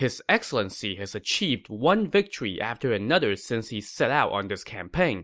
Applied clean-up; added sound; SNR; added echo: none; none; none; none.